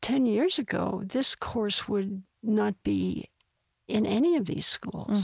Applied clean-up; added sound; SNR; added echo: none; none; none; none.